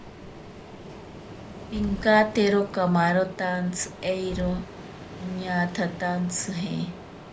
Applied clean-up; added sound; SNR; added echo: none; Explosion + Ocean; 13 dB; none.